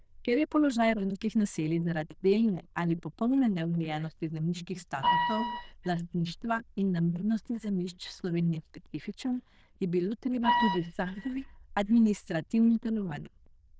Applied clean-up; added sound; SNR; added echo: neural diffusion model UNIVERSE++.